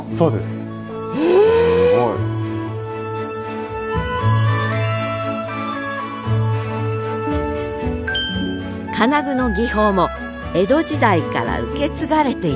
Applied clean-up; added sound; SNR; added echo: none; none; none; none.